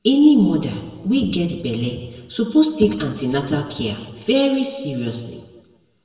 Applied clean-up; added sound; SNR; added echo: none; none; none; reverberation time 1.2 s.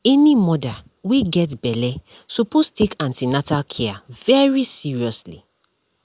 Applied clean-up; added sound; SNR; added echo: none; none; none; none.